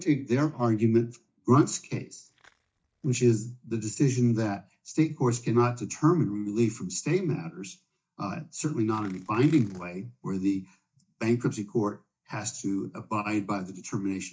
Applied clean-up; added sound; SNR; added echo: neural mask model DeepFilterNet 3.